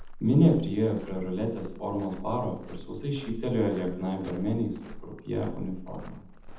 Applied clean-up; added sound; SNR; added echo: none; Walk, footsteps; 13 dB; reverberation time 0.8 s.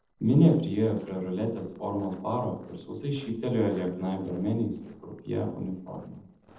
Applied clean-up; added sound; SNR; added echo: neural separator model SepFormer DNS4.